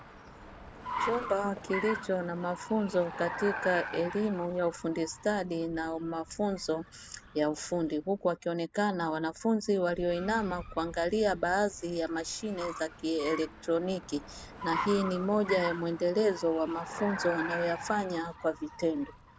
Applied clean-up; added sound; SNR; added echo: none; Car; 10 dB; none.